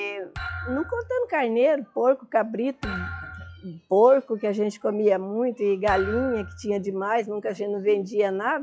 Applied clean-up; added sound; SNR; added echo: classical method log-MMSE.